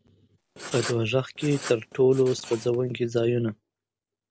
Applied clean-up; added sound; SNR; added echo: none; Writing; 14 dB; none.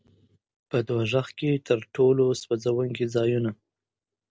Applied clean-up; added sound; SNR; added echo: none; none; none; none.